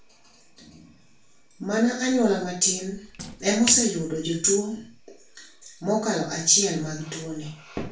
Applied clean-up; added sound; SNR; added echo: none; Splash, splatter; 15 dB; reverberation time 0.3 s.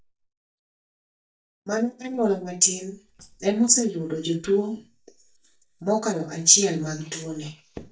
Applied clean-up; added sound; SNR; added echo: neural mask model DeepFilterNet 3.